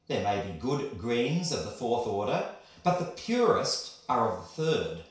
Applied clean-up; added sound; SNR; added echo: none; none; none; reverberation time 0.6 s.